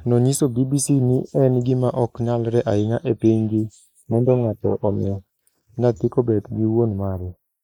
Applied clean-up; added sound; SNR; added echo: neural mask model Resemble Enhance denoiser.